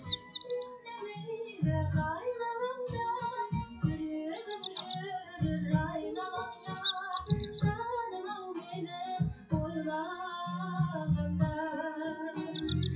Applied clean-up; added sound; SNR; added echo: classical method WPE with log-MMSE.